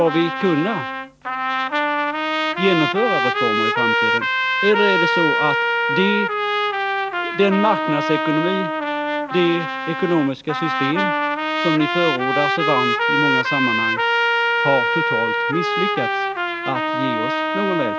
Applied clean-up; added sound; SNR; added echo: none; Trumpet; -2 dB; none.